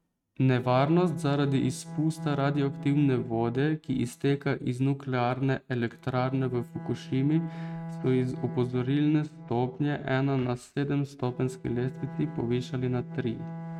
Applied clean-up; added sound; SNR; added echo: neural mask model RNNoise.